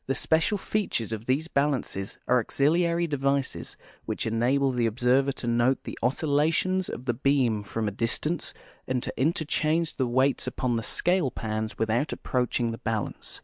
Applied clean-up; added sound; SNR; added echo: none; none; none; none.